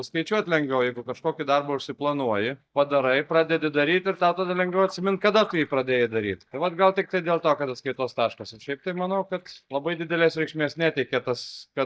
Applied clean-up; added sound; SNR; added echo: neural mask model DeepFilterNet 3.